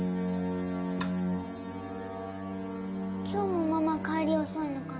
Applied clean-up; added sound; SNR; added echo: none; none; none; none.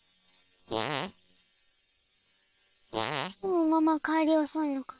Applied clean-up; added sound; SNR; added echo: neural separator model SepFormer WHAM!.